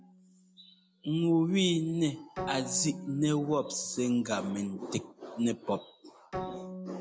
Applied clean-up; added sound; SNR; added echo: none; Bowed string instrument; 13 dB; none.